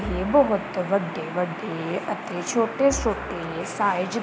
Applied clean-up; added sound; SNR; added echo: none; Bowed string instrument; 14 dB; none.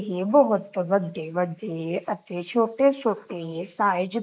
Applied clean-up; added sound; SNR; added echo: neural mask model Resemble Enhance denoiser.